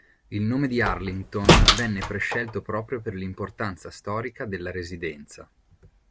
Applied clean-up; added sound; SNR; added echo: none; Slam; -4 dB; none.